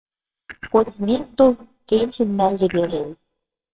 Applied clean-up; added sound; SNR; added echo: neural separator model SepFormer WHAMR!.